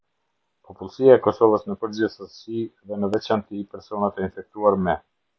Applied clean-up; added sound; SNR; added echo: none; none; none; none.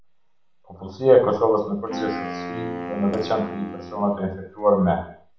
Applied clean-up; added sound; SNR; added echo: none; Wind instrument, woodwind instrument; 11 dB; reverberation time 0.5 s.